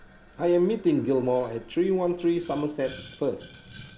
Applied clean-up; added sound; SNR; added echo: none; Boiling; 19 dB; none.